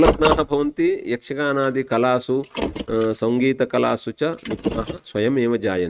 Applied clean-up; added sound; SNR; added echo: neural mask model RNNoise.